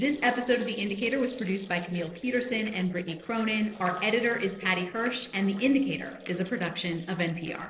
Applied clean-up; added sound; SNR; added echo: neural separator model SepFormer DNS4.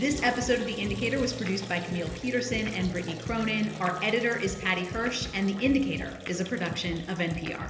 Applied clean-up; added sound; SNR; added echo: none; Liquid; 16 dB; reverberation time 0.8 s.